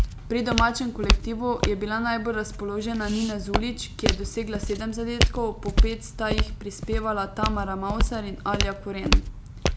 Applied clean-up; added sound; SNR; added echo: none; Walk, footsteps; -2 dB; none.